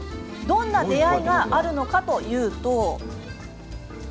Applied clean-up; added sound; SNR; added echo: none; none; none; none.